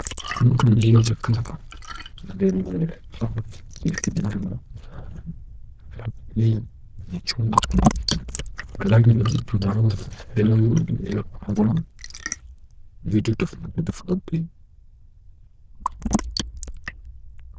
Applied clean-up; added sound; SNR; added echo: neural diffusion model UNIVERSE++.